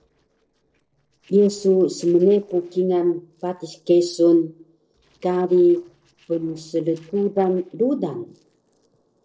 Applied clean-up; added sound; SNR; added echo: neural separator model SepFormer DNS4.